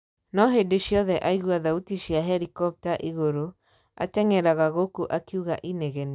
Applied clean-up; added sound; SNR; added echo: none; none; none; none.